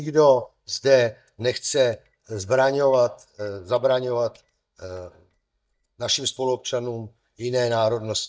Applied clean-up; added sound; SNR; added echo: neural mask model DeepFilterNet 3.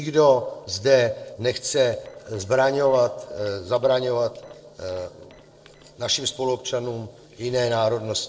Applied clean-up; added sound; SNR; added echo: neural separator model SepFormer DNS4.